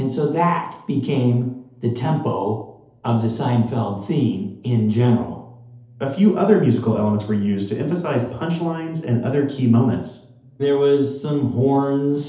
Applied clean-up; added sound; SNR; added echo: none; none; none; reverberation time 2.2 s.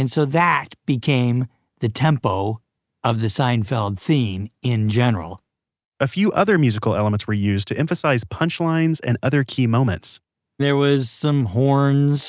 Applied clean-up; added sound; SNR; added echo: none; none; none; none.